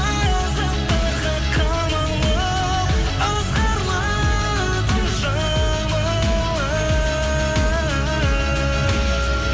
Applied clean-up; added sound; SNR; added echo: none; none; none; none.